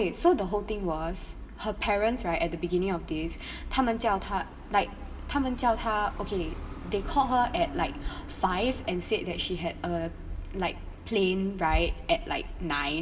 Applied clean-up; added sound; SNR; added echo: none; Truck; 14 dB; reverberation time 1.1 s.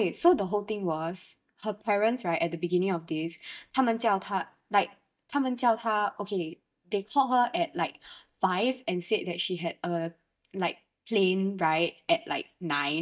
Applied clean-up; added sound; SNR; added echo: neural mask model DeepFilterNet 3.